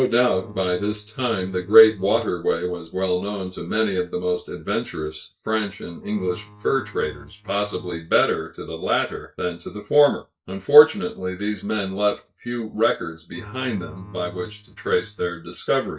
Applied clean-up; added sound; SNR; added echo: neural mask model DeepFilterNet 3.